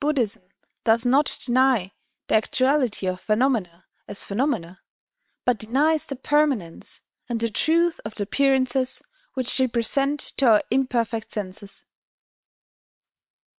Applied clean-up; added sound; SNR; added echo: neural separator model SepFormer WHAM!.